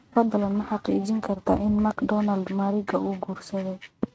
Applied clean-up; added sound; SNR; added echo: neural mask model RNNoise.